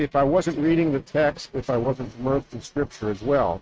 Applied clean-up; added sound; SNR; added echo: neural mask model RNNoise.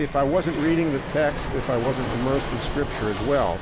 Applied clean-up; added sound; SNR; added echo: none; Fixed-wing aircraft, airplane; 6 dB; none.